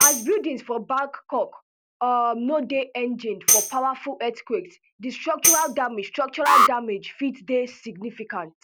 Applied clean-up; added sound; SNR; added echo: none; Alarm + Tambourine; -2 dB; none.